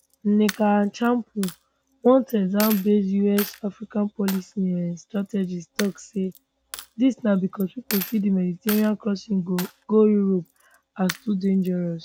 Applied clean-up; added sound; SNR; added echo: none; Coin (dropping); 16 dB; none.